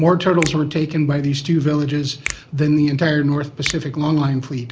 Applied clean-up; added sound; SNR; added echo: none; Finger snapping; 16 dB; none.